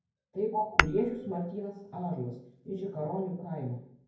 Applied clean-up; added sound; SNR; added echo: none; Tap / Hammer; 0 dB; reverberation time 0.9 s.